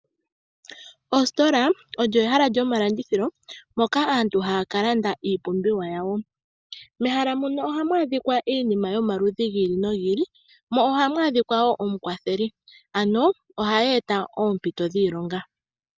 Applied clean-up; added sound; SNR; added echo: none; none; none; none.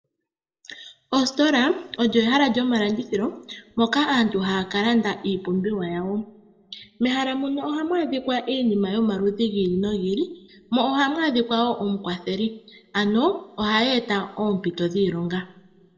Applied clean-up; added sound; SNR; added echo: none; none; none; reverberation time 1.0 s.